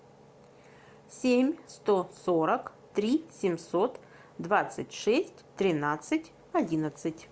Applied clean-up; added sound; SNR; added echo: none; none; none; none.